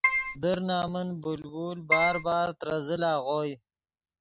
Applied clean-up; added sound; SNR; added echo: none; Keyboard (musical); -4 dB; none.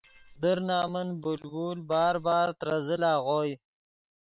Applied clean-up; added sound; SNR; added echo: neural separator model SepFormer WHAM!.